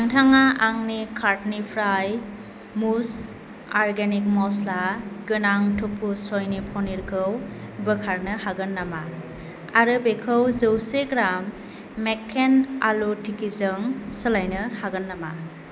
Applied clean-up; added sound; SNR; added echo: none; none; none; none.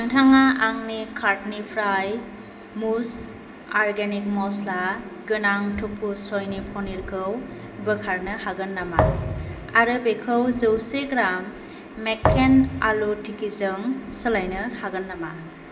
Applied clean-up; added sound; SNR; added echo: none; Thump, thud; 2 dB; reverberation time 2.8 s.